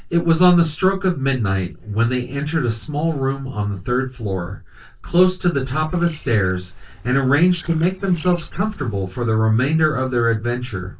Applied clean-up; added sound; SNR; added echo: neural separator model SepFormer DNS4.